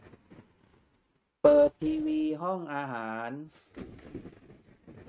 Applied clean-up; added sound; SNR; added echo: neural mask model RNNoise.